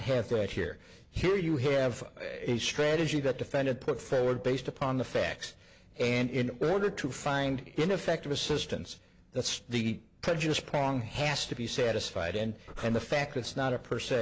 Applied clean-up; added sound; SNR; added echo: none; Breathing; 11 dB; none.